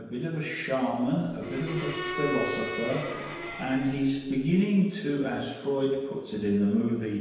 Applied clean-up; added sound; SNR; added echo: none; Bowed string instrument; 8 dB; reverberation time 1.2 s.